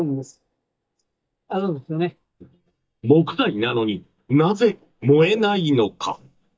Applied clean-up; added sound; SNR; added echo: neural mask model DeepFilterNet 3.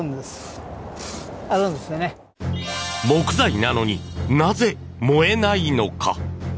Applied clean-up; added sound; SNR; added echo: none; none; none; none.